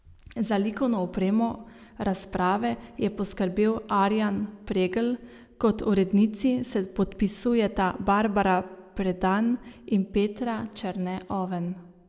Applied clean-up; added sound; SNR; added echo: none; none; none; none.